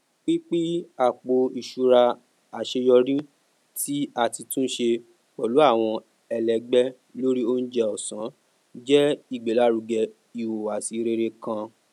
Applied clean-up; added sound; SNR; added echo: none; none; none; none.